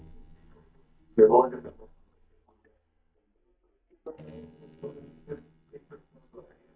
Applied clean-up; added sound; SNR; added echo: neural mask model DeepFilterNet 3.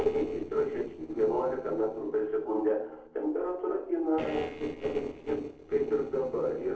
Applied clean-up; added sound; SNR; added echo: neural separator model SepFormer DNS4.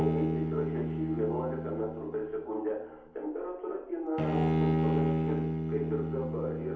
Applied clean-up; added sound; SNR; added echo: none; Bowed string instrument; -3 dB; reverberation time 0.8 s.